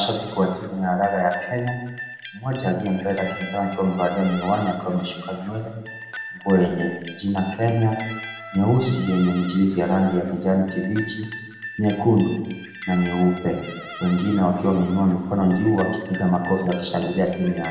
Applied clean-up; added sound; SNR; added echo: none; Guitar; 15 dB; reverberation time 1.1 s.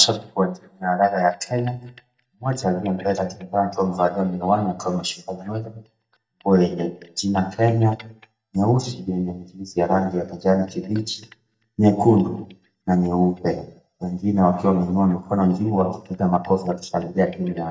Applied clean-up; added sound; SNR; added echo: neural mask model DeepFilterNet 3.